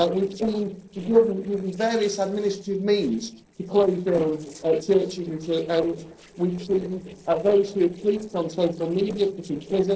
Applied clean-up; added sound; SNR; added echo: neural separator model SepFormer DNS4.